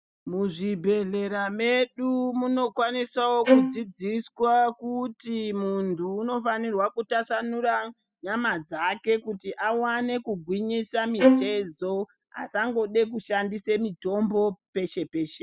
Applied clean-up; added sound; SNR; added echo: classical method spectral subtraction.